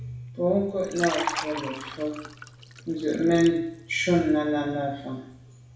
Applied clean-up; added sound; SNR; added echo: none; Liquid; 12 dB; reverberation time 0.6 s.